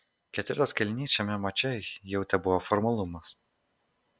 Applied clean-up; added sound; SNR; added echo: none; none; none; none.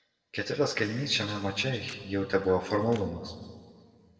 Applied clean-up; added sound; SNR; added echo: neural separator model SepFormer DNS4.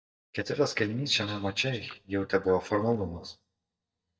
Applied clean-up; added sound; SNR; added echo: neural mask model DeepFilterNet 3.